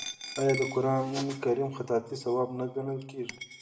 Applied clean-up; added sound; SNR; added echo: none; Coin (dropping); 14 dB; reverberation time 0.7 s.